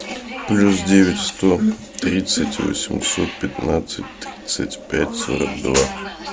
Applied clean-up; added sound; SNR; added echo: none; Bird vocalization, bird call, bird song; 20 dB; none.